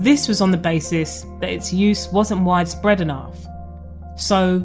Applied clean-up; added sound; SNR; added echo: none; none; none; none.